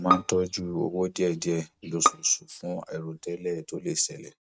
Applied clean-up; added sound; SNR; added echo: neural mask model RNNoise.